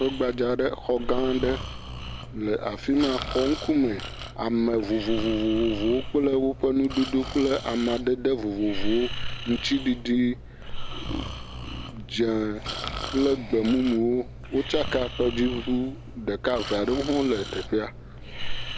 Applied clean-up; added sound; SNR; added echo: none; Breathing; 8 dB; none.